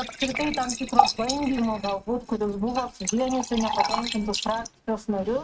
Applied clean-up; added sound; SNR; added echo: neural mask model RNNoise.